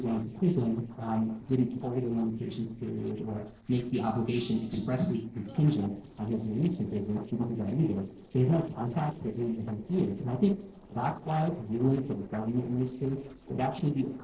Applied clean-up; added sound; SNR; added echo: neural separator model SepFormer DNS4.